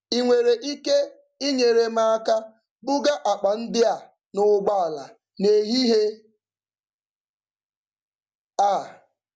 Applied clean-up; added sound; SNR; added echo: none; none; none; none.